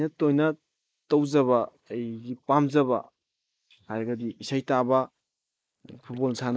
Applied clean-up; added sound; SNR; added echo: neural mask model Resemble Enhance denoiser.